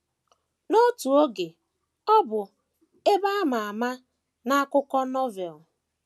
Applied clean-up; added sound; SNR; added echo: none; none; none; none.